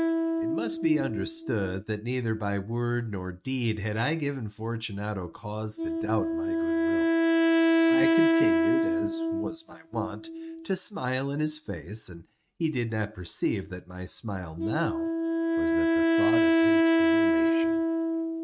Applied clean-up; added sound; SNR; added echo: neural mask model RNNoise.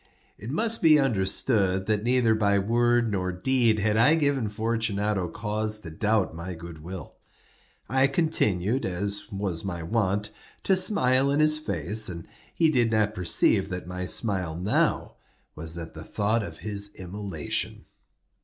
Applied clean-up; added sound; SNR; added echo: none; none; none; none.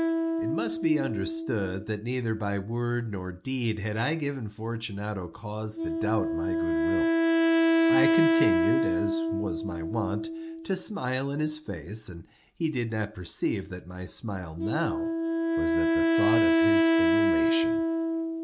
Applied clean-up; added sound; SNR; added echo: none; Wind instrument, woodwind instrument; -4 dB; none.